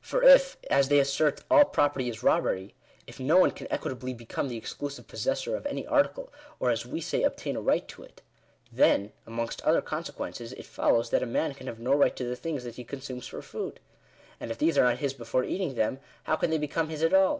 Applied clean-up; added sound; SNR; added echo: none; none; none; none.